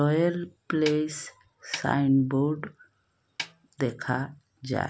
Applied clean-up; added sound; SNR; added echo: none; Snare drum; 14 dB; none.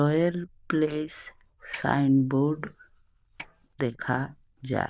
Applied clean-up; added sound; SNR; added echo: neural diffusion model UNIVERSE++.